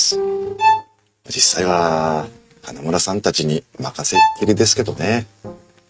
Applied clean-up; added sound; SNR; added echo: neural mask model RNNoise.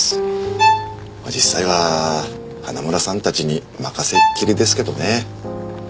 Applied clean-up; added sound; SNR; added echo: none; Bowed string instrument; 0 dB; none.